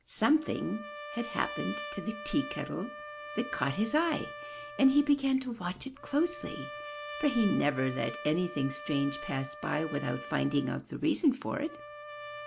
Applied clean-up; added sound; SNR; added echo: none; Trumpet; 12 dB; none.